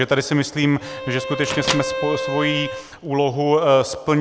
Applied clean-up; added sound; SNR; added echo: none; Microwave oven + Bowed string instrument; 7 dB; none.